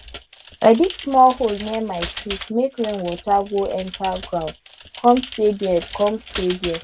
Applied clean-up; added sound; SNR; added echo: none; Computer keyboard; 14 dB; none.